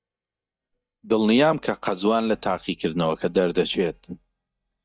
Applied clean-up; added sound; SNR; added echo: neural mask model DeepFilterNet 3.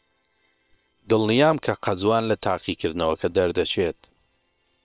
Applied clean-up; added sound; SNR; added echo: neural separator model SepFormer WHAM!.